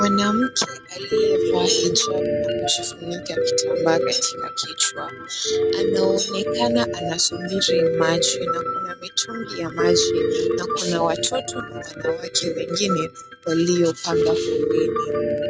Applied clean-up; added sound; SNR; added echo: neural mask model RNNoise.